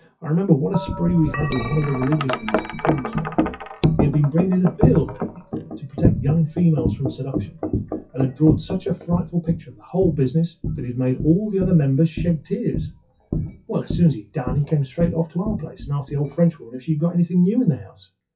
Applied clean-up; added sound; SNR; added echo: classical method WPE with log-MMSE.